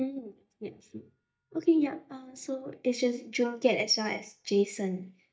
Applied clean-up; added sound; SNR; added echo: neural mask model DeepFilterNet 3.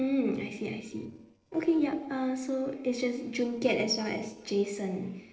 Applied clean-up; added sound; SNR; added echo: neural separator model SepFormer DNS4.